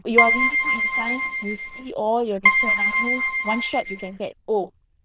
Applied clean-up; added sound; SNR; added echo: neural diffusion model UNIVERSE++.